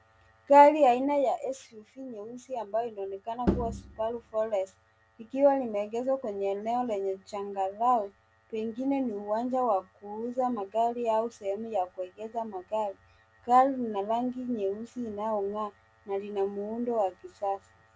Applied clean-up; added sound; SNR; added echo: none; Bowed string instrument; 5 dB; none.